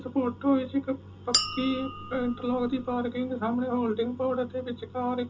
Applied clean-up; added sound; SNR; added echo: none; Chink, clink; 5 dB; reverberation time 0.2 s.